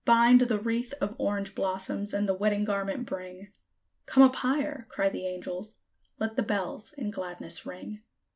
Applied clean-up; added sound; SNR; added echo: none; none; none; none.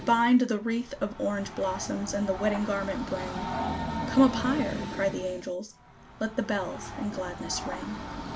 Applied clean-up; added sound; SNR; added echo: none; Train; 7 dB; none.